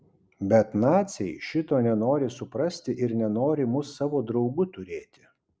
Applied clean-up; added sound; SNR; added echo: none; none; none; none.